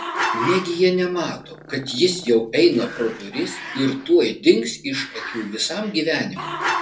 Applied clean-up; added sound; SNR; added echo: none; Growling; 9 dB; reverberation time 0.2 s.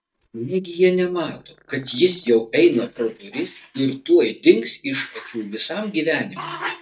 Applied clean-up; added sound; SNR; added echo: neural mask model DeepFilterNet 3.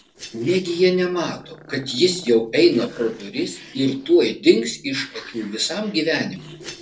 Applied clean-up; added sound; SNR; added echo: neural separator model SepFormer DNS4.